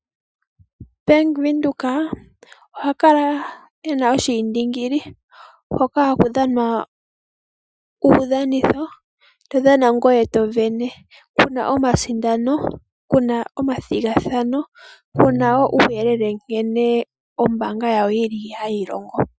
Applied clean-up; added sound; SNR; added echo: classical method Wiener filter.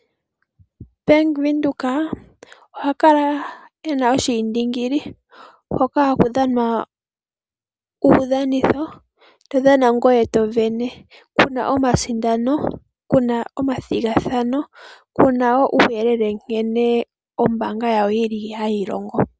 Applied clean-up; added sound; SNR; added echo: none; none; none; none.